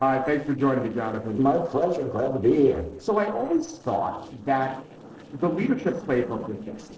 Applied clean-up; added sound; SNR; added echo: neural separator model SepFormer DNS4.